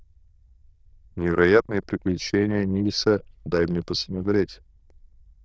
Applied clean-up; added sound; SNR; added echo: neural diffusion model UNIVERSE++.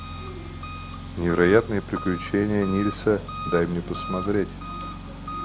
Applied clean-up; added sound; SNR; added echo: none; Engine; 9 dB; none.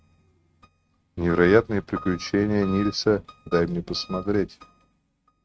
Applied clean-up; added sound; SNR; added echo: neural mask model RNNoise.